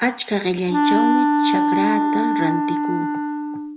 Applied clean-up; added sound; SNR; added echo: none; Wind instrument, woodwind instrument; -5 dB; none.